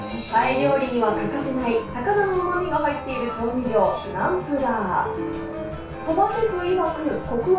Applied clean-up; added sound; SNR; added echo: none; Telephone; 12 dB; reverberation time 0.3 s.